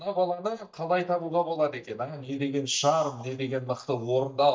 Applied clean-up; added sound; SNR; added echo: neural mask model DeepFilterNet 3.